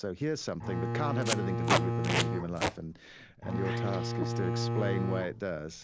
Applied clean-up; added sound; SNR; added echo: none; Bowed string instrument + Packing tape, duct tape; -3 dB; none.